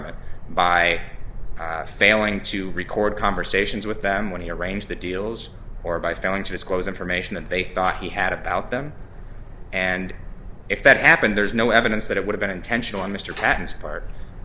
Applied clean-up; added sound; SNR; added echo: none; none; none; none.